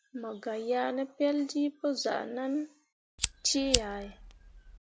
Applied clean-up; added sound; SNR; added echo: none; Fire; 3 dB; none.